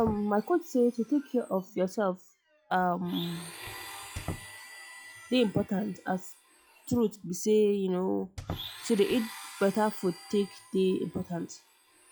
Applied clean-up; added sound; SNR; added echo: classical method log-MMSE.